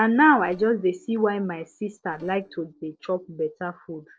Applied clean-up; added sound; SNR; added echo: neural separator model SepFormer DNS4.